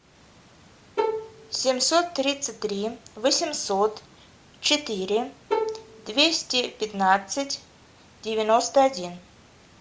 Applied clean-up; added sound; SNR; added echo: none; Bowed string instrument; 5 dB; none.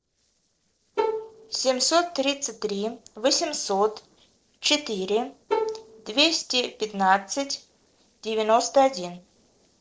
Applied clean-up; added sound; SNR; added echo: neural separator model SepFormer DNS4.